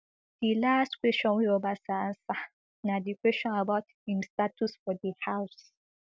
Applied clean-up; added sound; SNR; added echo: none; none; none; none.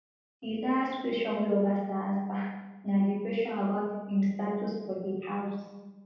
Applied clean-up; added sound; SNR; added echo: none; none; none; reverberation time 1.3 s.